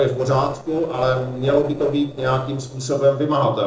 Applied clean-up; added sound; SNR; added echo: neural separator model SepFormer DNS4.